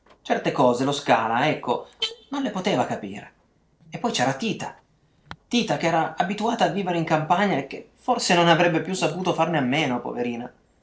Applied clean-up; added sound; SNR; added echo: neural separator model SepFormer DNS4.